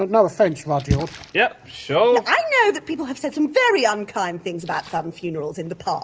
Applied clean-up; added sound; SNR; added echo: none; Splash, splatter; 13 dB; none.